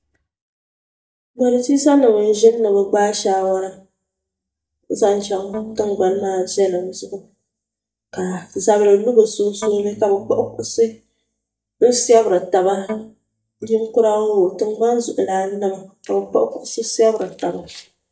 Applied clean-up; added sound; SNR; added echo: neural mask model DeepFilterNet 3.